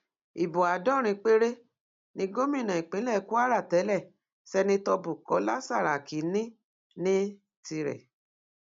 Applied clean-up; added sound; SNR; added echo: none; none; none; none.